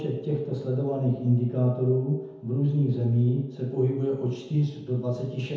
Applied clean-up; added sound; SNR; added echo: none; none; none; reverberation time 1.0 s.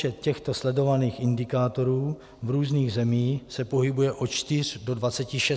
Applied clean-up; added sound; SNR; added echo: none; none; none; none.